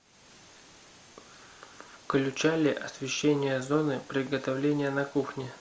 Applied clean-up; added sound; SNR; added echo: none; none; none; none.